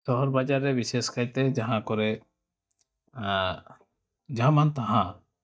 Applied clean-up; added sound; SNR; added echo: neural mask model DeepFilterNet 3.